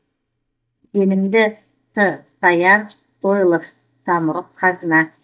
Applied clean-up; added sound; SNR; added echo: neural mask model DeepFilterNet 3.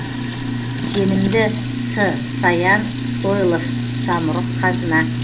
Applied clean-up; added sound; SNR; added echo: none; Sink (filling or washing); 1 dB; reverberation time 0.7 s.